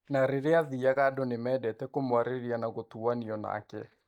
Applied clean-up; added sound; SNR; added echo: neural mask model DeepFilterNet 3.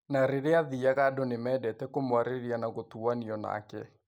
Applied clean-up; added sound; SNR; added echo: none; none; none; none.